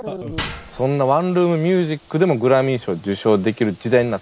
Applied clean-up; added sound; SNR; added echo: none; none; none; none.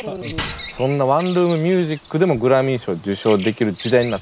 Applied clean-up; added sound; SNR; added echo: none; Bird vocalization, bird call, bird song; 19 dB; none.